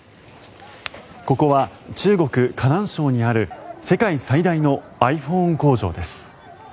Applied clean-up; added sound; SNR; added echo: none; none; none; none.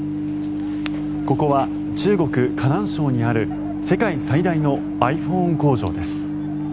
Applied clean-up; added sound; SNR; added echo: none; Microwave oven; 3 dB; none.